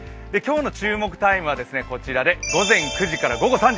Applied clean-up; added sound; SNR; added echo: none; none; none; none.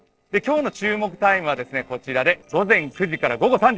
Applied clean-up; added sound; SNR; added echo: neural separator model SepFormer DNS4.